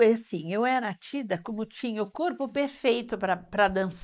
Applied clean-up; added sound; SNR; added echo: neural mask model Resemble Enhance denoiser.